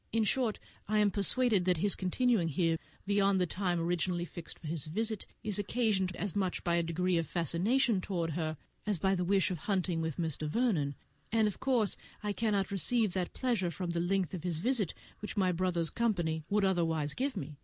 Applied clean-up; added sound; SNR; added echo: neural mask model Resemble Enhance denoiser.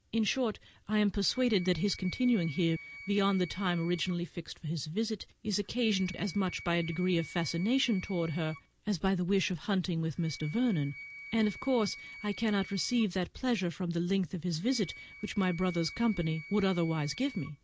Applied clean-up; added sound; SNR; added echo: none; Wind instrument, woodwind instrument; 18 dB; none.